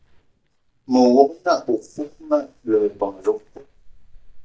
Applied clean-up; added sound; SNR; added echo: neural mask model DeepFilterNet 3.